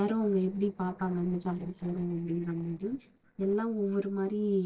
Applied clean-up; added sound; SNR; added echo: neural separator model SepFormer DNS4.